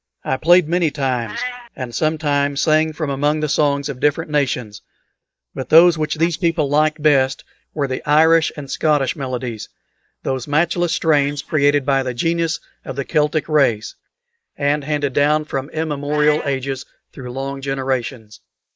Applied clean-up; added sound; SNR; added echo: neural mask model Resemble Enhance denoiser.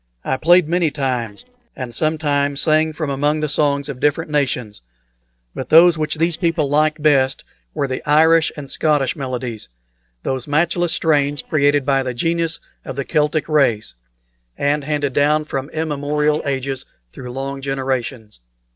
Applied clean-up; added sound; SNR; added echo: neural separator model SepFormer DNS4.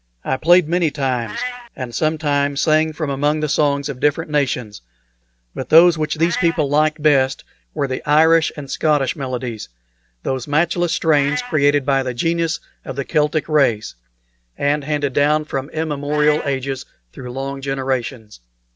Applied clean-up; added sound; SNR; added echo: none; Meow; 18 dB; none.